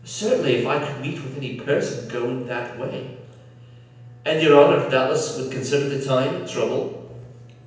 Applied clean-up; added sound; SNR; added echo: none; none; none; reverberation time 0.9 s.